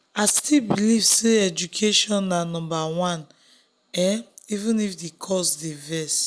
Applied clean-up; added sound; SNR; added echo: none; none; none; none.